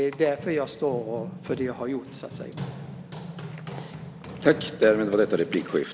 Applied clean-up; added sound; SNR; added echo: none; Run; 12 dB; none.